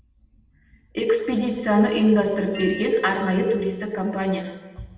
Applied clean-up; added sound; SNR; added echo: none; Bell; 18 dB; reverberation time 1.2 s.